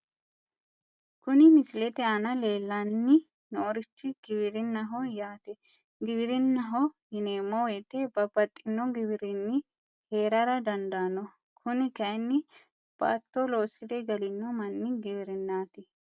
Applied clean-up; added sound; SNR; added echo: none; none; none; none.